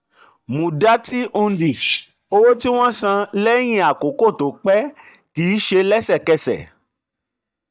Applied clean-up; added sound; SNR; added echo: neural mask model DeepFilterNet 3.